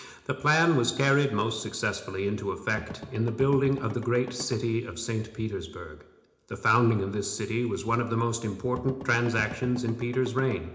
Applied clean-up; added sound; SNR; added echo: none; Drum / Drum kit; 14 dB; reverberation time 0.8 s.